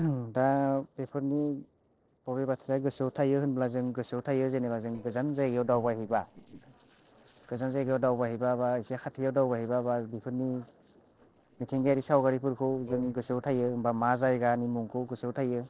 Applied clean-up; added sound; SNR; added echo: neural separator model SepFormer DNS4.